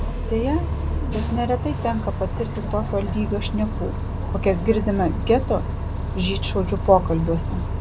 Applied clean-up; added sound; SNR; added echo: none; Bus; 1 dB; none.